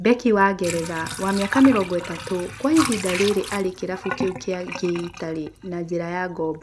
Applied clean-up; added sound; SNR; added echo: none; Sink (filling or washing) / Water; 10 dB; none.